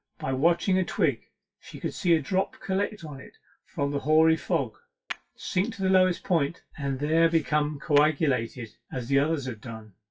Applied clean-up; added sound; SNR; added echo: classical method WPE with log-MMSE.